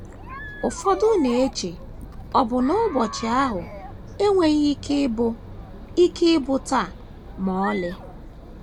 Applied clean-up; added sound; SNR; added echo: none; Chatter; 13 dB; none.